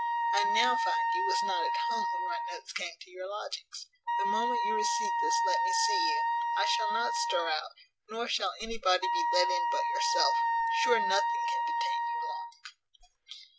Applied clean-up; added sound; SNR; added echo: none; Wind instrument, woodwind instrument; -4 dB; none.